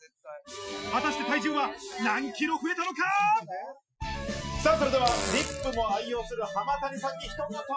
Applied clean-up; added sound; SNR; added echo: classical method Wiener filter.